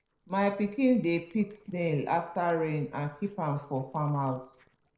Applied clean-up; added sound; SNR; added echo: neural separator model SepFormer DNS4.